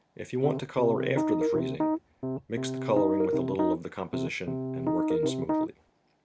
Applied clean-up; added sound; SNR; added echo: none; Piano; -3 dB; none.